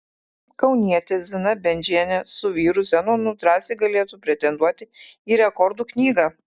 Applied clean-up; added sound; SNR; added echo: none; none; none; none.